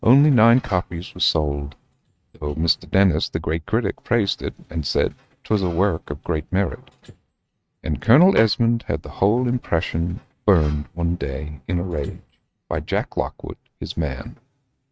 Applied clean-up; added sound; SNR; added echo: neural mask model RNNoise.